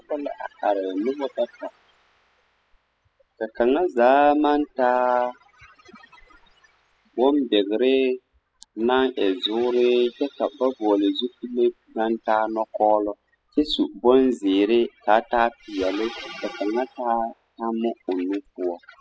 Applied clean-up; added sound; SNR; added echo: classical method spectral subtraction.